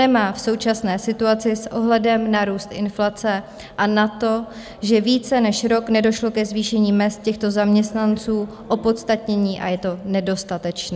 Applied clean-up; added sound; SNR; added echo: none; none; none; none.